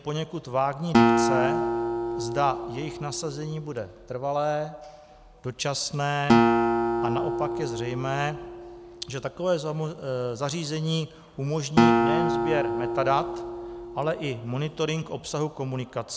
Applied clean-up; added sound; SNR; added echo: none; Acoustic guitar; -3 dB; none.